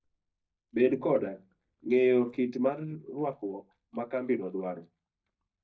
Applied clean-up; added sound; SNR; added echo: neural mask model DeepFilterNet 3.